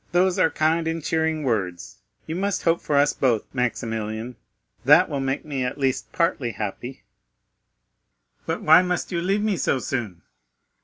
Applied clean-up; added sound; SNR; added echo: none; none; none; none.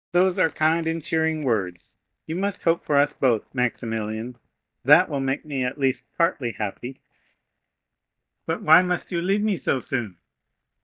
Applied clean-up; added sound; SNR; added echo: neural mask model DeepFilterNet 3.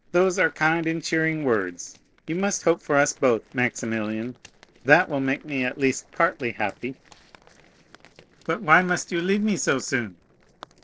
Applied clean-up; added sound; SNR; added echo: neural separator model SepFormer DNS4.